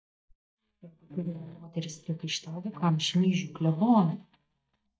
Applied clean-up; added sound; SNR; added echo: neural mask model DeepFilterNet 3.